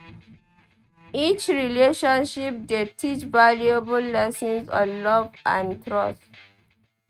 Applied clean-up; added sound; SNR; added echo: neural mask model RNNoise.